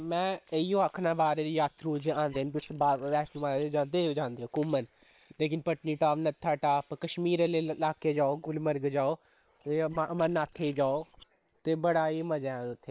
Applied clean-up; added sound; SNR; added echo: neural separator model SepFormer WHAM!.